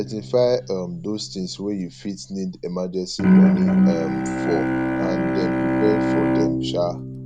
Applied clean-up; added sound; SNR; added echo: none; Bowed string instrument; -4 dB; none.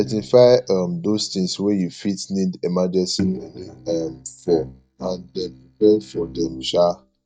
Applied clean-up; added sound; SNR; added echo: neural mask model DeepFilterNet 3.